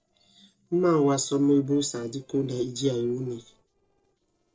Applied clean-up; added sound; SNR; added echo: neural separator model SepFormer DNS4.